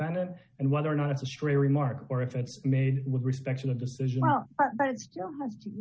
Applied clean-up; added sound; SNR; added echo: none; none; none; none.